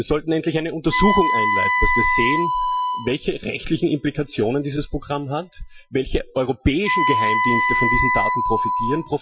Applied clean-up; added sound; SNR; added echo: classical method Wiener filter.